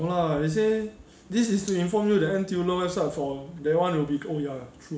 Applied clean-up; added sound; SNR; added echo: none; none; none; none.